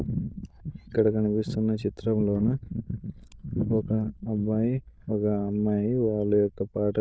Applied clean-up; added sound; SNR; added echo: neural diffusion model UNIVERSE++.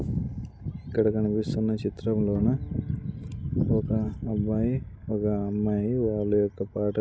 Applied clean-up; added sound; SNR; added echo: none; Bowed string instrument; 16 dB; none.